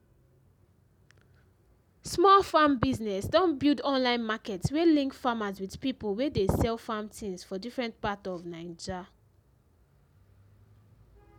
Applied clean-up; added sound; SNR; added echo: none; none; none; none.